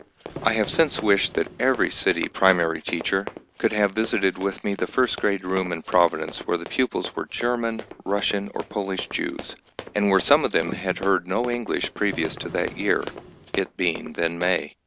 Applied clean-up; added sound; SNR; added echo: none; Printer + Run; 15 dB; none.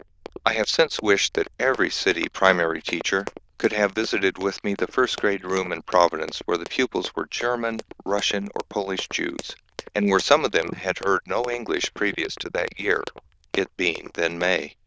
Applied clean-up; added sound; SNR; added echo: neural diffusion model UNIVERSE++.